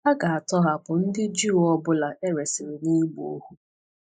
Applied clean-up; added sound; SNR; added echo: neural mask model Resemble Enhance denoiser.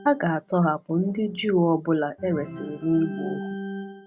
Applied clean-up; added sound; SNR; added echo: none; Organ; 13 dB; none.